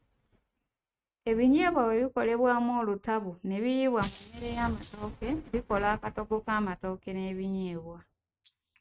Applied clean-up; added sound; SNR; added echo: neural mask model RNNoise.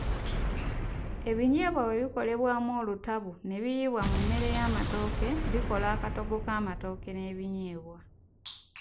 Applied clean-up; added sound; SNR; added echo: none; Explosion; 2 dB; none.